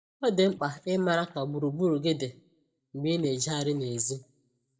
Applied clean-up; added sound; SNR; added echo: neural mask model DeepFilterNet 3.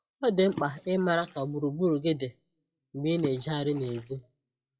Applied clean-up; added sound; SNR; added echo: classical method WPE with log-MMSE.